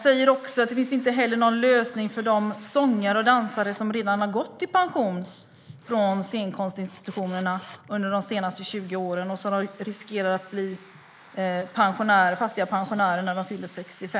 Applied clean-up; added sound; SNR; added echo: neural mask model Resemble Enhance denoiser.